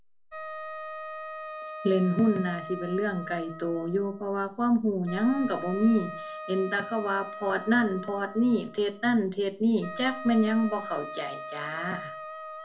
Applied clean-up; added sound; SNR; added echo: none; Wind instrument, woodwind instrument; 12 dB; reverberation time 0.3 s.